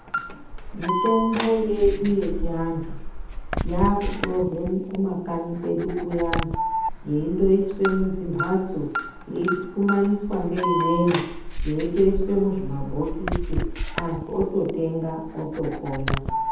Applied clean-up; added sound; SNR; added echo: none; Alarm; 4 dB; reverberation time 0.8 s.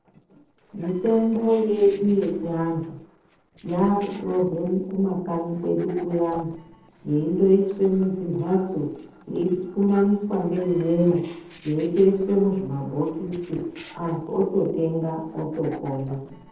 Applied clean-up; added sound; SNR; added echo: neural separator model SepFormer DNS4.